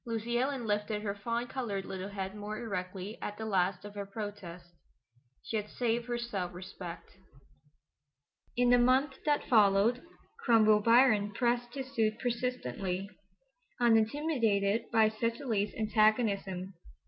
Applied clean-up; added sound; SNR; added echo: none; none; none; none.